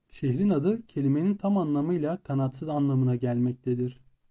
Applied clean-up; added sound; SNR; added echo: none; none; none; none.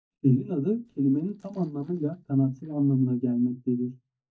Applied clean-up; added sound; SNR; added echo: neural mask model DeepFilterNet 3.